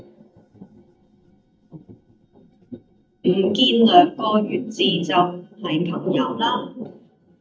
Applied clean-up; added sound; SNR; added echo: neural mask model DeepFilterNet 3.